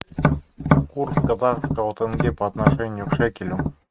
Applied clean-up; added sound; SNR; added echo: neural mask model RNNoise.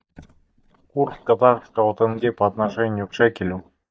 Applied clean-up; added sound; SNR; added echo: neural mask model DeepFilterNet 3.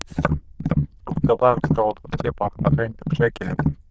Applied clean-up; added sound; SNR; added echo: neural diffusion model UNIVERSE++.